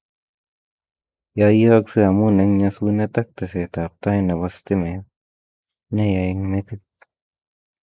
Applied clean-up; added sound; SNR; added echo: neural mask model Resemble Enhance denoiser.